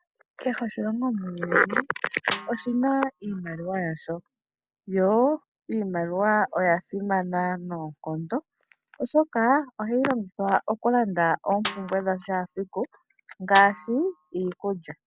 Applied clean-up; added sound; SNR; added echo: none; Snare drum; 11 dB; none.